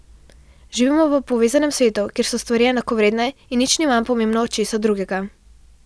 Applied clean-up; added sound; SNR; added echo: none; none; none; none.